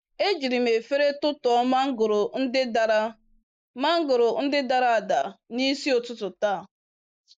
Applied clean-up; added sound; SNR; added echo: neural mask model Resemble Enhance denoiser.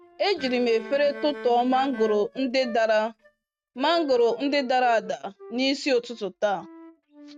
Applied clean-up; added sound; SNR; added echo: neural mask model RNNoise.